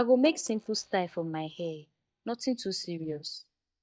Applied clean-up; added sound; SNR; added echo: neural mask model DeepFilterNet 3.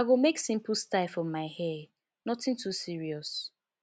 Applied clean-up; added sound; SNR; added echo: none; none; none; none.